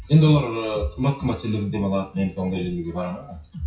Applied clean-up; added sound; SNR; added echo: classical method WPE with log-MMSE.